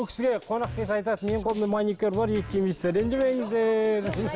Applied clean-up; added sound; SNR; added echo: none; none; none; none.